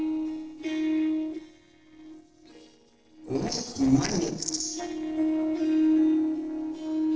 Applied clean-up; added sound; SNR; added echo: neural separator model SepFormer DNS4.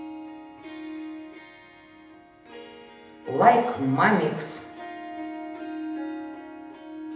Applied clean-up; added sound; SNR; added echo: none; Harp; 10 dB; reverberation time 0.8 s.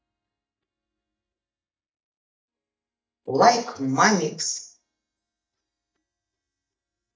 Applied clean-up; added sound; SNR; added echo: neural mask model DeepFilterNet 3.